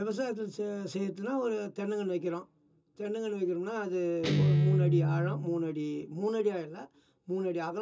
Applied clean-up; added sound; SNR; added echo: none; Guitar; -3 dB; reverberation time 0.2 s.